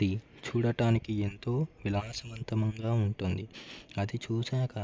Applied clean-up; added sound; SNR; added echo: none; none; none; none.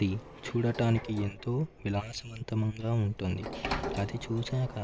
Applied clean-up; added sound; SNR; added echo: none; Sliding door; 10 dB; none.